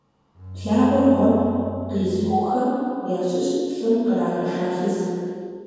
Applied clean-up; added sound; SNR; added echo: none; Bowed string instrument; 14 dB; reverberation time 2.1 s.